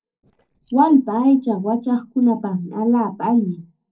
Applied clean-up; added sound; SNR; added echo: neural separator model SepFormer DNS4.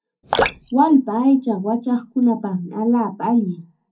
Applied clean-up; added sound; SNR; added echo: none; Drip; 7 dB; reverberation time 0.3 s.